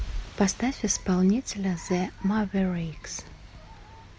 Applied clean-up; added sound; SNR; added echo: none; none; none; none.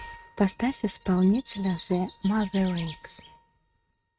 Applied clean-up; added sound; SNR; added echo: neural mask model RNNoise.